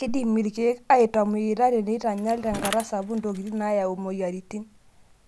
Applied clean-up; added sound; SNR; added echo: none; Whoosh, swoosh, swish + Bicycle; 13 dB; none.